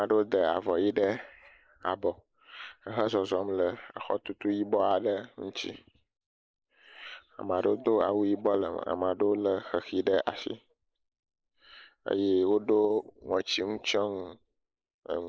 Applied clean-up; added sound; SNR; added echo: neural mask model Resemble Enhance denoiser.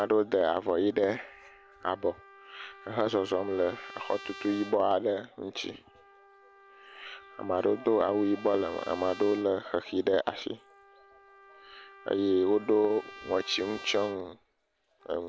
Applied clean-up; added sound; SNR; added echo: none; Trumpet; 19 dB; none.